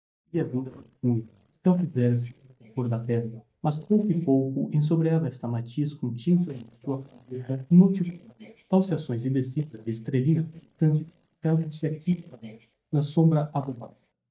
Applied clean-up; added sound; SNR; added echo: neural mask model DeepFilterNet 3.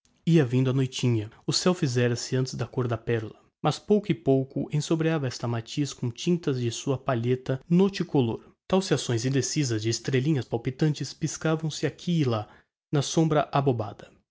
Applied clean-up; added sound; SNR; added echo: none; none; none; none.